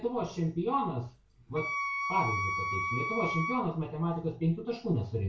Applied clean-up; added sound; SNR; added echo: none; Wind instrument, woodwind instrument; 2 dB; reverberation time 0.2 s.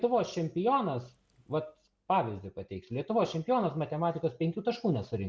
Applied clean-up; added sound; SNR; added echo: none; none; none; none.